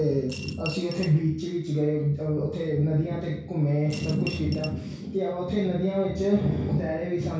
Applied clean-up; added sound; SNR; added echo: none; Coin (dropping) / Glass; 14 dB; reverberation time 0.6 s.